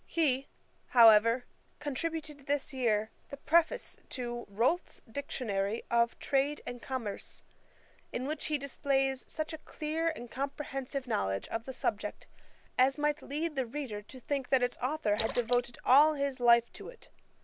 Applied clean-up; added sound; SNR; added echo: none; Splash, splatter; 14 dB; none.